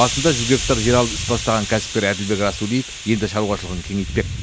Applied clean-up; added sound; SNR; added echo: none; Hiss; 9 dB; none.